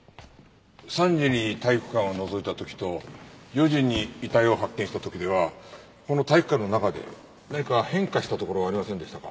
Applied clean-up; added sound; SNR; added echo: none; none; none; none.